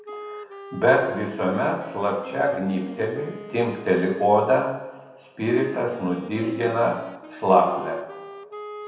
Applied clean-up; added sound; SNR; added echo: none; Wind instrument, woodwind instrument; 16 dB; reverberation time 0.9 s.